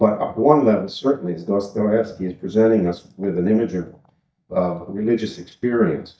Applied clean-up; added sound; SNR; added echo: neural mask model DeepFilterNet 3.